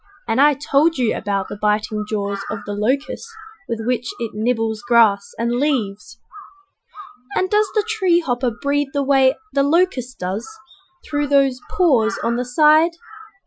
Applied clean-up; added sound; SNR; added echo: classical method Wiener filter.